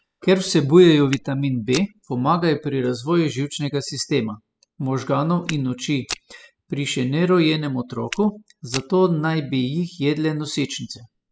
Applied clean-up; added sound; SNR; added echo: classical method spectral subtraction.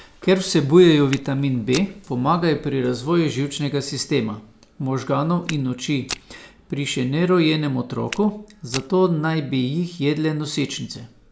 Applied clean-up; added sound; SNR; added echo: none; Walk, footsteps; 15 dB; none.